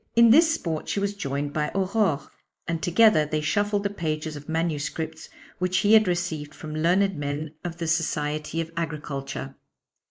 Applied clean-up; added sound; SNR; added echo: neural mask model Resemble Enhance denoiser.